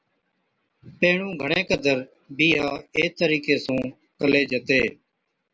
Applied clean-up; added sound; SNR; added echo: none; none; none; none.